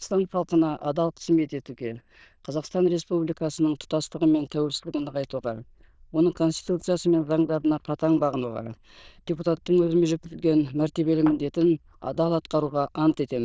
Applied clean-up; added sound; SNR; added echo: neural diffusion model UNIVERSE++.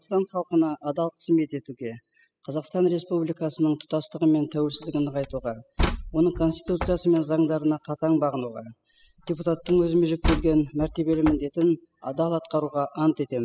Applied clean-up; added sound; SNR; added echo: classical method spectral subtraction.